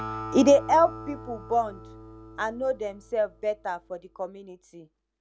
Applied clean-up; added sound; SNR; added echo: none; Acoustic guitar; 15 dB; none.